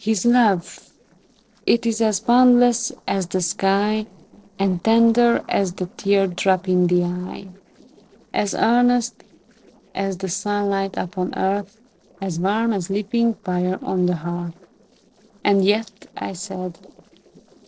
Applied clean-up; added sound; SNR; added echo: neural separator model SepFormer DNS4.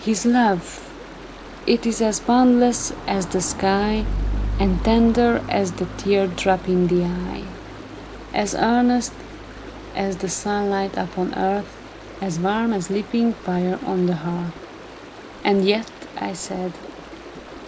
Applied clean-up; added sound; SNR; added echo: none; Stream; 10 dB; none.